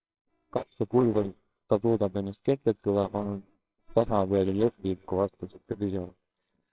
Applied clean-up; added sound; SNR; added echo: neural separator model SepFormer WHAMR!.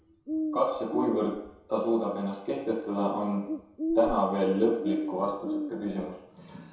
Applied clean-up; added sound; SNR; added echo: none; Bird; 7 dB; reverberation time 0.7 s.